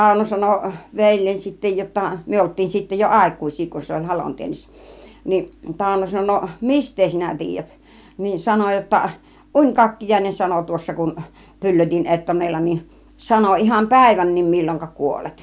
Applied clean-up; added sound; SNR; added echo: none; none; none; none.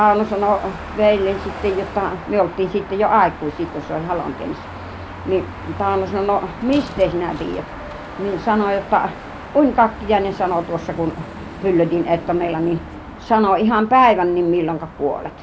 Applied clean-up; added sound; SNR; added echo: none; Car passing by / Traffic noise, roadway noise / Engine; 13 dB; none.